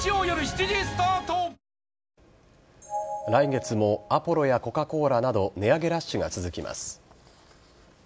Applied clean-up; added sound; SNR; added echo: none; none; none; none.